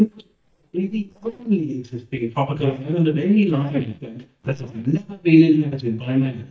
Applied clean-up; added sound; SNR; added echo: neural mask model DeepFilterNet 3.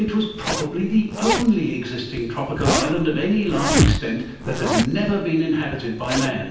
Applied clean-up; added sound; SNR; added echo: none; Zipper (clothing); 3 dB; reverberation time 0.9 s.